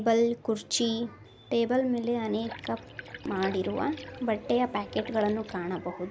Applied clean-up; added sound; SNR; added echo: none; Liquid; 16 dB; none.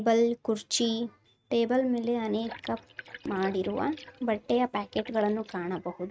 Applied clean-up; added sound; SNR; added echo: neural mask model RNNoise.